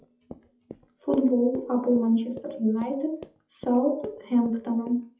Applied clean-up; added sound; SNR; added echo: classical method WPE with log-MMSE.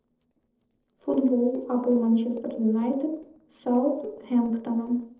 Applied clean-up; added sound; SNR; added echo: neural separator model SepFormer DNS4.